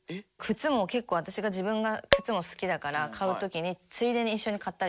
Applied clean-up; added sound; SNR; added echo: none; Tap / Glass; -4 dB; none.